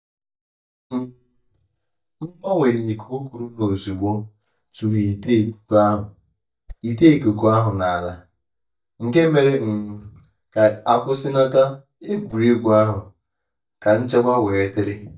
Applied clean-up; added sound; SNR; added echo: neural mask model DeepFilterNet 3.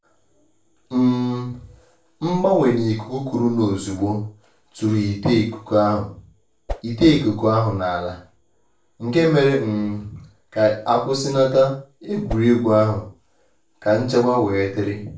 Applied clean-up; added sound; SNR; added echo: none; Whoosh, swoosh, swish; 10 dB; reverberation time 0.3 s.